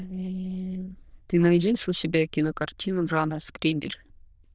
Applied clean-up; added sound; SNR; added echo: neural diffusion model UNIVERSE++.